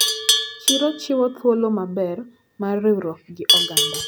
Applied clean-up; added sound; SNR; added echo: none; Livestock, farm animals, working animals; 0 dB; none.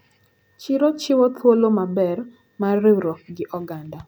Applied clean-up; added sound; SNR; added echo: none; none; none; none.